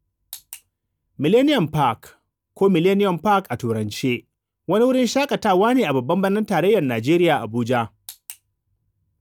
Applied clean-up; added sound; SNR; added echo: none; none; none; none.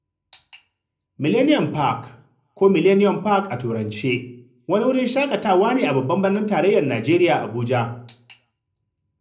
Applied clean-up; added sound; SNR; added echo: none; none; none; reverberation time 0.4 s.